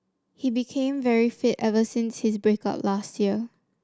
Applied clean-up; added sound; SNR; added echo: none; none; none; none.